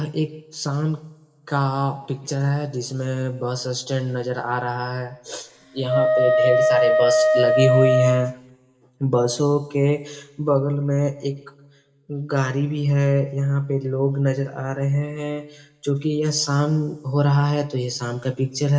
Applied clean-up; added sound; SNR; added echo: none; Wind instrument, woodwind instrument; -4 dB; reverberation time 1.0 s.